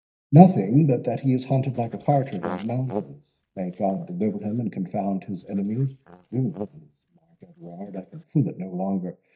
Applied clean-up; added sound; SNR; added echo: neural mask model DeepFilterNet 3.